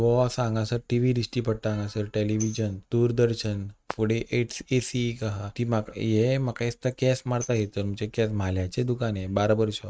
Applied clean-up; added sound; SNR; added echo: neural mask model RNNoise.